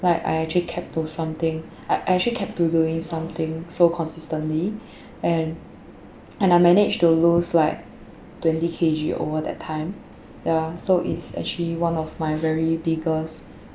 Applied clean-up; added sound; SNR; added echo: none; none; none; none.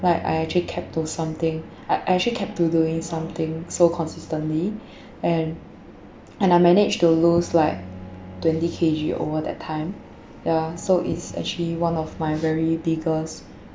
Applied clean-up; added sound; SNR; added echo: none; Bowed string instrument; 20 dB; none.